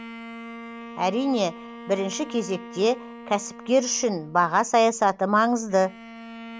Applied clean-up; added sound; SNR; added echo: none; Bowed string instrument; 16 dB; none.